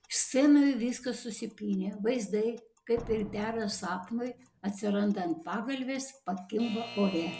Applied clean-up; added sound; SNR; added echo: none; Slam + Alarm / Clock; 19 dB; none.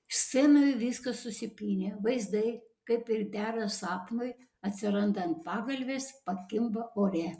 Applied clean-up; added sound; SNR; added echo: none; none; none; none.